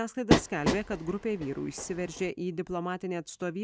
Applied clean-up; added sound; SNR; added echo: none; Train; -2 dB; none.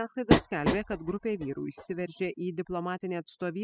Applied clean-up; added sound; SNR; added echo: classical method spectral subtraction.